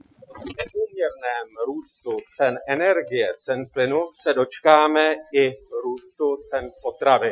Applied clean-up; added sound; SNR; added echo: classical method Wiener filter.